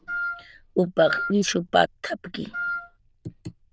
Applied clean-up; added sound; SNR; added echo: neural diffusion model UNIVERSE++.